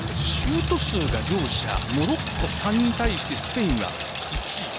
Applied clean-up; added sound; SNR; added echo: none; Bicycle; 3 dB; none.